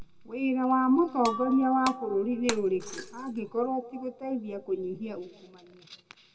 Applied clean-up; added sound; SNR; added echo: none; Shatter; 11 dB; reverberation time 1.7 s.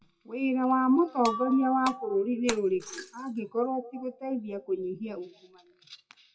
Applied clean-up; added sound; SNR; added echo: classical method WPE with log-MMSE.